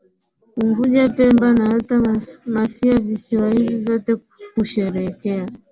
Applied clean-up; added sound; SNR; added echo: none; none; none; none.